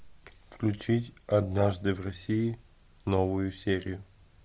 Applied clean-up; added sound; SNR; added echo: none; none; none; none.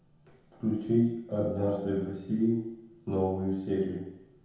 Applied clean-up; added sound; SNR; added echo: none; none; none; reverberation time 0.9 s.